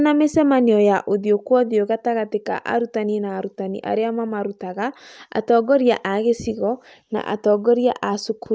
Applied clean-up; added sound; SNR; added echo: none; none; none; none.